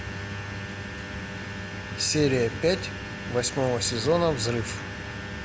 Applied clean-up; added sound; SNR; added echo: none; none; none; none.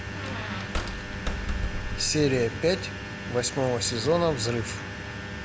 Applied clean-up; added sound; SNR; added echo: none; Squeak; 5 dB; none.